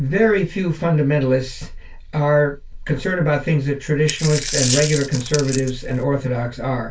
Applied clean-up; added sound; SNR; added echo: none; Coin (dropping); 7 dB; reverberation time 0.2 s.